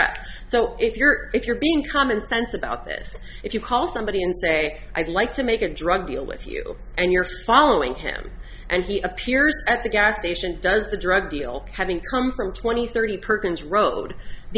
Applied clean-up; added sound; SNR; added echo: none; none; none; none.